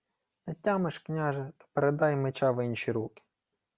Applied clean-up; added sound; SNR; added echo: none; none; none; none.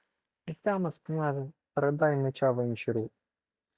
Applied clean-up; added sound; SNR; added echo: neural mask model DeepFilterNet 3.